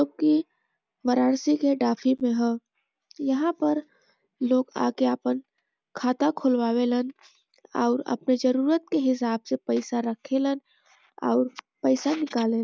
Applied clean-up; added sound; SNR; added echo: none; none; none; none.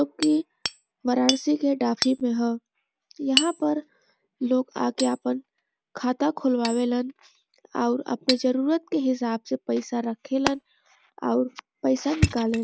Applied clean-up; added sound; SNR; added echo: none; Hammer; 8 dB; none.